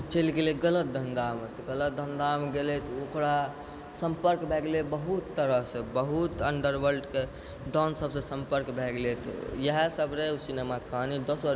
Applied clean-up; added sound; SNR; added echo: none; none; none; none.